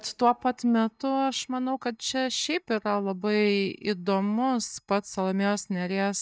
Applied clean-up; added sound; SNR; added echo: neural mask model DeepFilterNet 3.